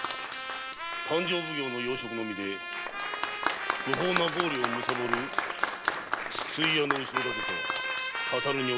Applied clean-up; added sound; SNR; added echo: none; Applause; 3 dB; none.